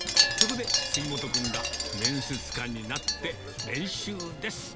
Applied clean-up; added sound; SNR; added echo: none; Wind chime; -4 dB; none.